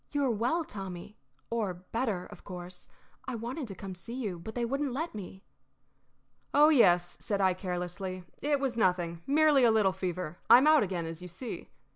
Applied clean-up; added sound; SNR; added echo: none; none; none; none.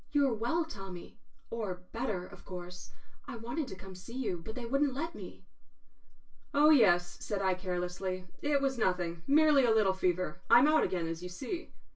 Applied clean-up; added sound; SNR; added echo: none; none; none; reverberation time 0.2 s.